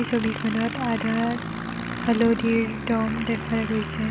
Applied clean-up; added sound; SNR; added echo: none; Aircraft; 6 dB; none.